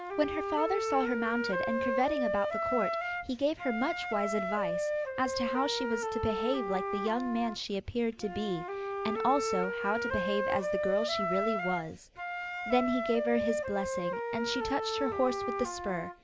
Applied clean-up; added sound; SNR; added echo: none; Wind instrument, woodwind instrument; 1 dB; none.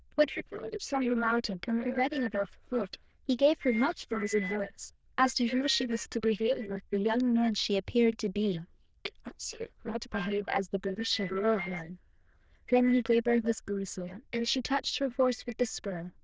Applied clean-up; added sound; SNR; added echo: neural diffusion model UNIVERSE++.